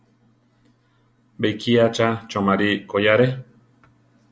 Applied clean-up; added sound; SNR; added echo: none; none; none; none.